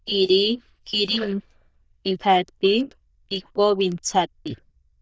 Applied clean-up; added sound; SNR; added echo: neural diffusion model UNIVERSE++.